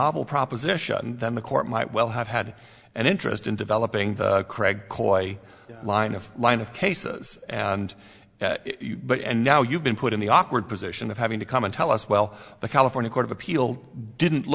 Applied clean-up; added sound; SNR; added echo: none; none; none; none.